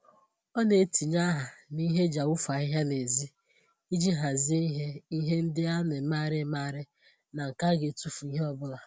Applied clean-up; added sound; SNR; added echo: none; none; none; none.